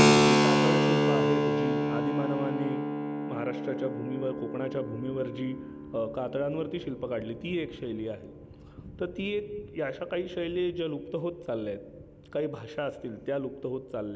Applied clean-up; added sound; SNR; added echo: none; Keyboard (musical); -3 dB; none.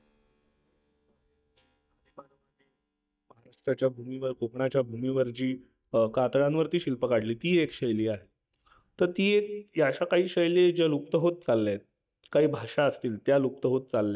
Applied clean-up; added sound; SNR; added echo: neural mask model DeepFilterNet 3.